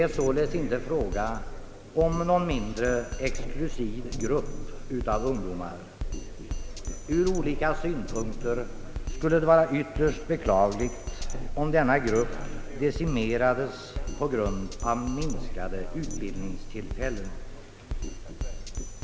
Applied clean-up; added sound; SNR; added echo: none; Drum kit; 4 dB; none.